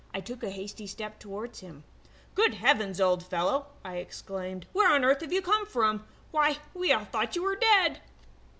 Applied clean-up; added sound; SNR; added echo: none; none; none; none.